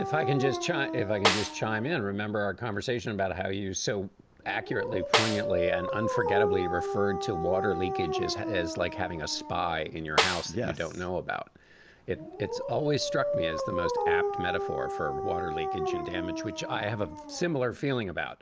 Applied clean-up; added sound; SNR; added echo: none; Dog + Snare drum; 1 dB; none.